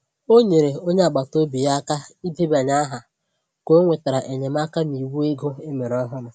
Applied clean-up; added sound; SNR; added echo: none; none; none; none.